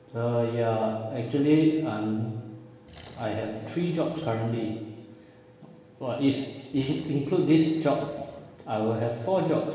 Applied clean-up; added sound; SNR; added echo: none; Accelerating, revving, vroom; 19 dB; reverberation time 1.2 s.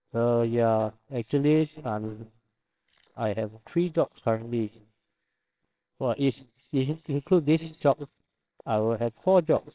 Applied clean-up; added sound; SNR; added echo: neural separator model SepFormer WHAMR!.